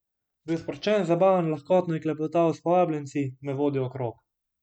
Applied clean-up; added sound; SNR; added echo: none; none; none; none.